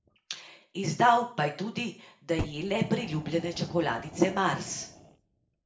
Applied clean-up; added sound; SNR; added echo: none; Fire; 15 dB; reverberation time 0.4 s.